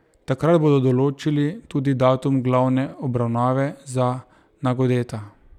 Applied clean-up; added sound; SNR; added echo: none; none; none; none.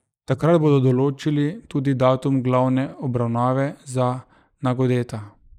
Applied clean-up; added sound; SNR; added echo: neural mask model Resemble Enhance denoiser.